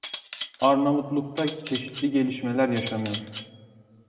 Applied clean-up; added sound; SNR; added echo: none; Cutlery, silverware; 14 dB; reverberation time 1.5 s.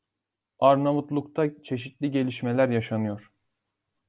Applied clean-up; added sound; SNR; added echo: none; none; none; none.